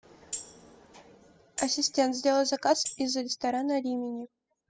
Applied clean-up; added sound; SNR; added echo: classical method spectral subtraction.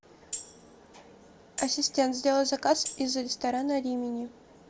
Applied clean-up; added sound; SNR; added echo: none; Tambourine; 13 dB; none.